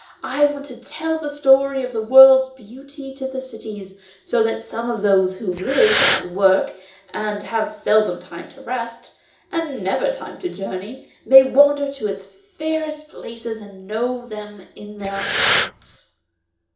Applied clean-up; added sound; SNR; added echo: none; Breathing; 0 dB; reverberation time 0.7 s.